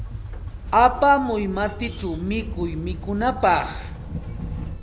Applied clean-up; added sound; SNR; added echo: none; Train; 8 dB; none.